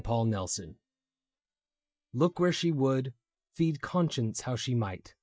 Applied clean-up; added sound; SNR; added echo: neural mask model DeepFilterNet 3.